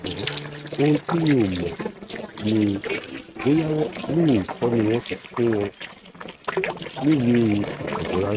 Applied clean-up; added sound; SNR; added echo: neural mask model RNNoise.